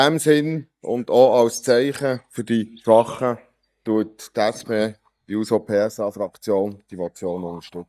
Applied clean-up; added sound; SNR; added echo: neural mask model DeepFilterNet 3.